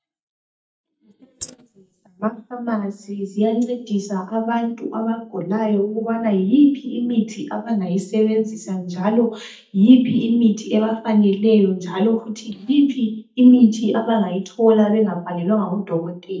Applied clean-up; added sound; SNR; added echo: neural mask model DeepFilterNet 3.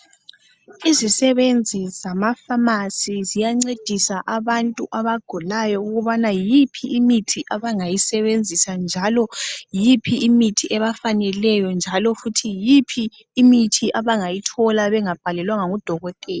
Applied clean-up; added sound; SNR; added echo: none; none; none; none.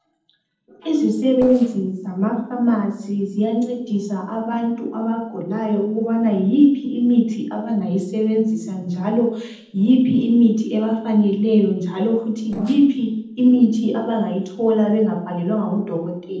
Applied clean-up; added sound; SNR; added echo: neural separator model SepFormer DNS4.